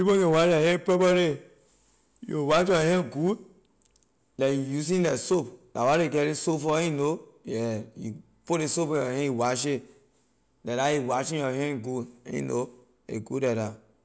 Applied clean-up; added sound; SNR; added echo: none; none; none; none.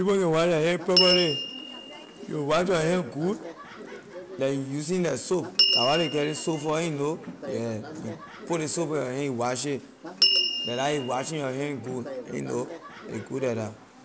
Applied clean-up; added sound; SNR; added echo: none; Door / Bell; 4 dB; none.